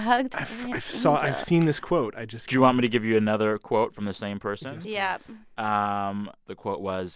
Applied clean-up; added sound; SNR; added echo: none; none; none; none.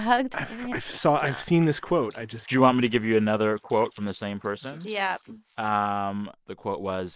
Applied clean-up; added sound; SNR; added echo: neural mask model Resemble Enhance denoiser.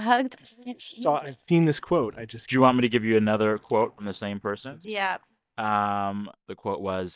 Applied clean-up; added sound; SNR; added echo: neural mask model DeepFilterNet 3.